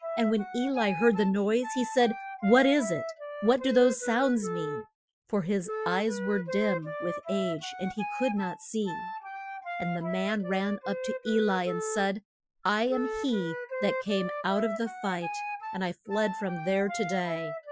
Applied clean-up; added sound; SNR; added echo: classical method Wiener filter.